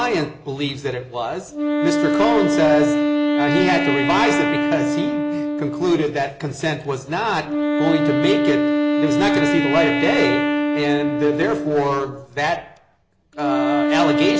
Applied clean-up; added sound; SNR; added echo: none; Wind instrument, woodwind instrument; -1 dB; none.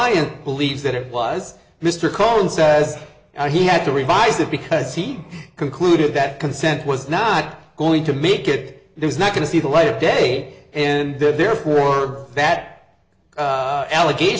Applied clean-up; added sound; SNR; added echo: none; none; none; none.